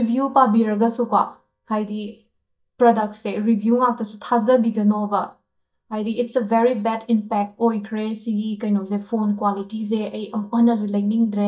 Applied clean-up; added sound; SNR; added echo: neural mask model DeepFilterNet 3.